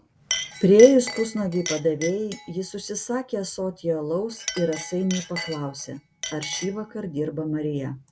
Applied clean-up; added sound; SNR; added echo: none; Chink, clink; 13 dB; none.